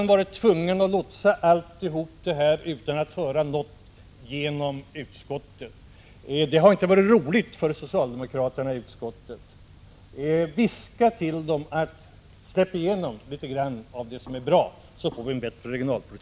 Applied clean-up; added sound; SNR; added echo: none; none; none; none.